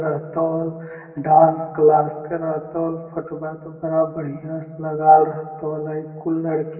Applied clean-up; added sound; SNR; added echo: none; none; none; reverberation time 2.0 s.